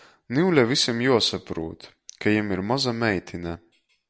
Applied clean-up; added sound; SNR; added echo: none; none; none; none.